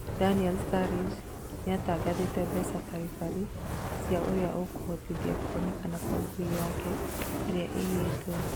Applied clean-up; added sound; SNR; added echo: none; Fire; 1 dB; none.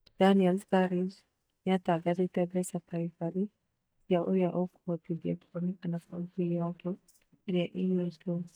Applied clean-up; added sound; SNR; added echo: neural mask model DeepFilterNet 3.